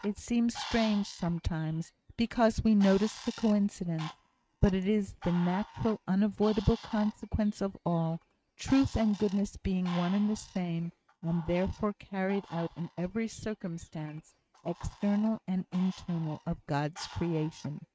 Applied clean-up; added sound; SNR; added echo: neural mask model RNNoise.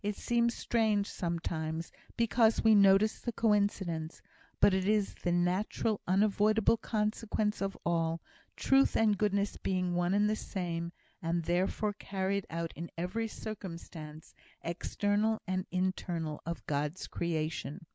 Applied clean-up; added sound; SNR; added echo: none; none; none; none.